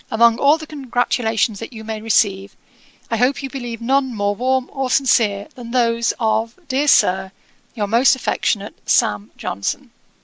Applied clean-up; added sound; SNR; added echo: neural mask model Resemble Enhance denoiser.